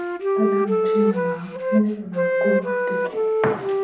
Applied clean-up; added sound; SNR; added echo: none; Wind instrument, woodwind instrument; -4 dB; reverberation time 0.9 s.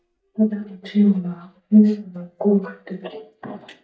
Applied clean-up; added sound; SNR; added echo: neural mask model DeepFilterNet 3.